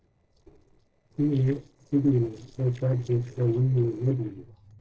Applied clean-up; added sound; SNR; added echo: neural separator model SepFormer DNS4.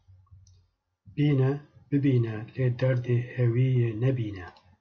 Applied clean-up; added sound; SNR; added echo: none; none; none; none.